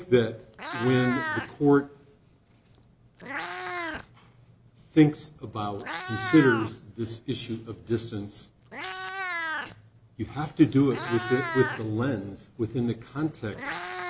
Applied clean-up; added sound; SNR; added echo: none; Meow; 9 dB; none.